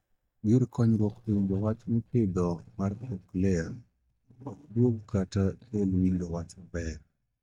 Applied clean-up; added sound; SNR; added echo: neural mask model DeepFilterNet 3.